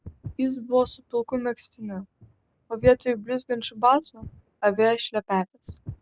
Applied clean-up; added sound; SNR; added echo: none; Walk, footsteps; 18 dB; none.